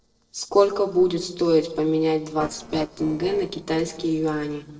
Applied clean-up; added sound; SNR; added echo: neural separator model SepFormer DNS4.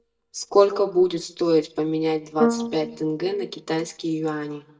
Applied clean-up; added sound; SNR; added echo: neural mask model DeepFilterNet 3.